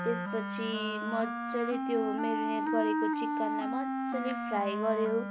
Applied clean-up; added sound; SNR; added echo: none; Wind instrument, woodwind instrument; -1 dB; none.